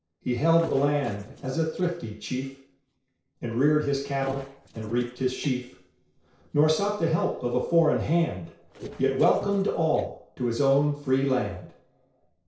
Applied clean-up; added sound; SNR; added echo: neural separator model SepFormer DNS4.